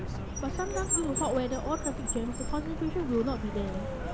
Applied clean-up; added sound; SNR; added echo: none; Car; 0 dB; none.